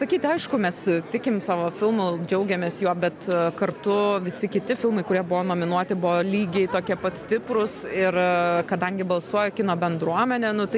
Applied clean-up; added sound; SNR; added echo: none; none; none; none.